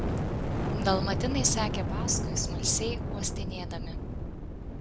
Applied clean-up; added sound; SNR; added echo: none; Fire; -2 dB; none.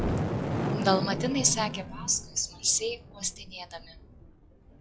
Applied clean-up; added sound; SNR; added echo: classical method log-MMSE.